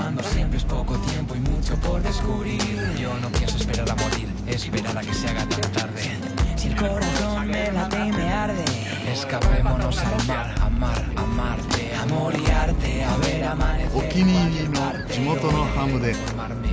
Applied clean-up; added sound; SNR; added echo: none; none; none; none.